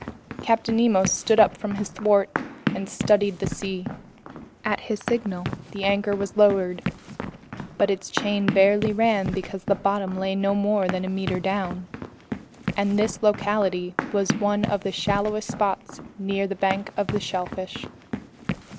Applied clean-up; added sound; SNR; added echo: none; Run; 9 dB; none.